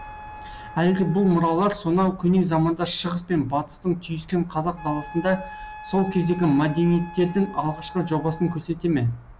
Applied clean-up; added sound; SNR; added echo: none; Wind instrument, woodwind instrument; 19 dB; none.